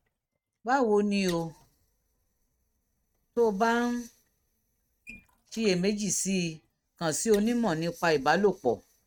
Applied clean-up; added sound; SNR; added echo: neural mask model RNNoise.